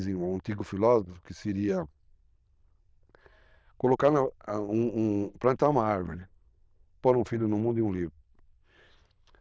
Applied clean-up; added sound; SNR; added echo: neural diffusion model UNIVERSE++.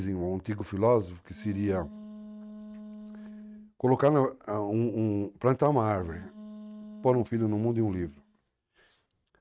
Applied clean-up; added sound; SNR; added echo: neural mask model RNNoise.